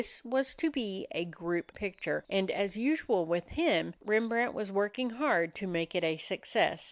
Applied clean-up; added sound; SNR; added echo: none; none; none; none.